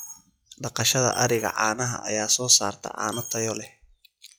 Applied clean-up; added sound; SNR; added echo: classical method log-MMSE.